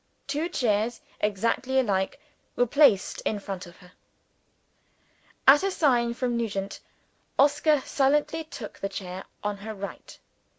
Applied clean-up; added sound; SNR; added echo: none; none; none; none.